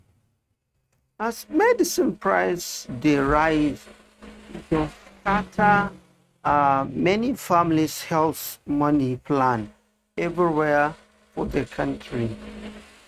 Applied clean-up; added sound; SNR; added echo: neural mask model RNNoise.